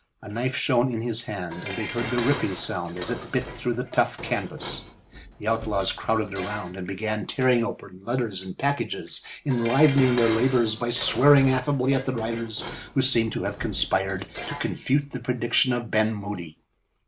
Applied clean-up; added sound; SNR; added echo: none; Dishes, pots, and pans; 13 dB; none.